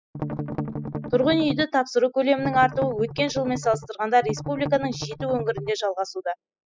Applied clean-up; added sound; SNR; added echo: classical method spectral subtraction.